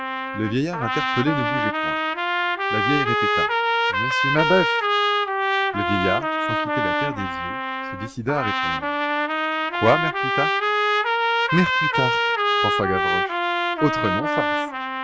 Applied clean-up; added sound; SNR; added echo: none; Trumpet; -5 dB; none.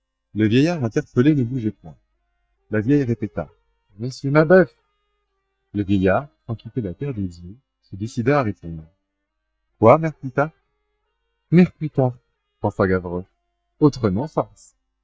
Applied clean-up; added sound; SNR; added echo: neural mask model DeepFilterNet 3.